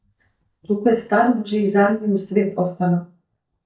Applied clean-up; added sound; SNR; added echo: neural mask model DeepFilterNet 3.